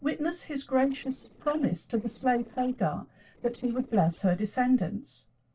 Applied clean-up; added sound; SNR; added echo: neural separator model SepFormer DNS4.